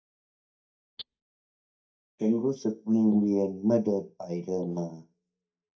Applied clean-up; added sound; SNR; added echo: neural mask model DeepFilterNet 3.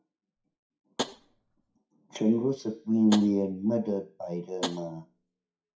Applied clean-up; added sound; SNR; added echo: classical method WPE with log-MMSE.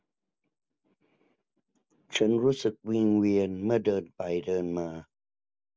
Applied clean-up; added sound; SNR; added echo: none; none; none; none.